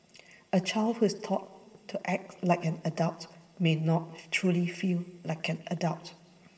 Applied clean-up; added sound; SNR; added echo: none; none; none; reverberation time 2.6 s.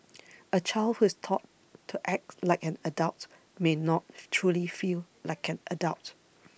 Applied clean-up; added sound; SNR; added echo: none; none; none; none.